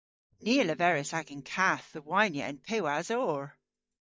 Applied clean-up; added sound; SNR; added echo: neural mask model DeepFilterNet 3.